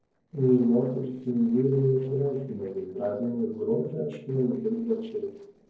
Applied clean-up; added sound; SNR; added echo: neural separator model SepFormer DNS4.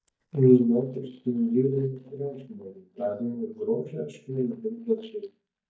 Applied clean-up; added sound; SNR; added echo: neural mask model DeepFilterNet 3.